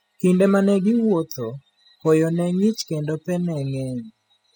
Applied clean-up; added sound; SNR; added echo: classical method spectral subtraction.